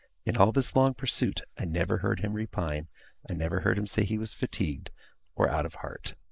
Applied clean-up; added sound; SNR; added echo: neural mask model Resemble Enhance denoiser.